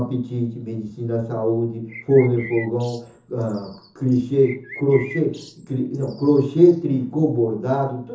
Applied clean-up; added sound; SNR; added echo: none; Bird; 19 dB; reverberation time 0.6 s.